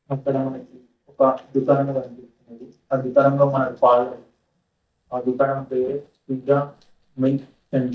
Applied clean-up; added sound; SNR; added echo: neural mask model DeepFilterNet 3.